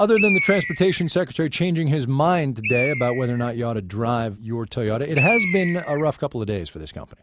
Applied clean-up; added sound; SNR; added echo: none; Bird; 8 dB; none.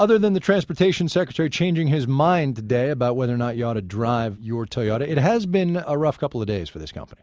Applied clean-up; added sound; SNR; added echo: none; none; none; none.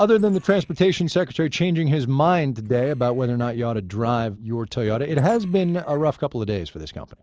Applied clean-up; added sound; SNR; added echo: neural separator model SepFormer DNS4.